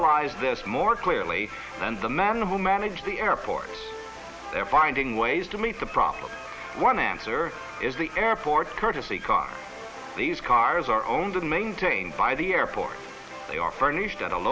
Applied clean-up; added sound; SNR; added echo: none; none; none; none.